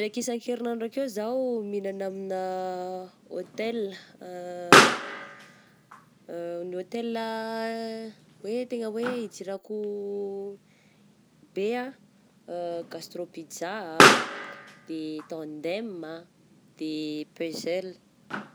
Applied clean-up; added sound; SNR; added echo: none; Explosion; -4 dB; none.